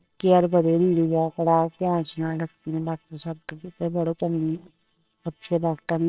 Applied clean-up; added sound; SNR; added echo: neural separator model SepFormer WHAMR!.